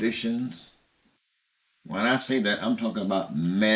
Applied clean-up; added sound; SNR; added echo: neural mask model Resemble Enhance denoiser.